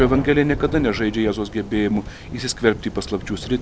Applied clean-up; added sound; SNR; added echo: none; Thunder; 10 dB; none.